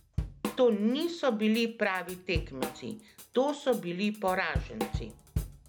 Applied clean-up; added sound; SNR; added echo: none; Drum / Drum kit; 8 dB; none.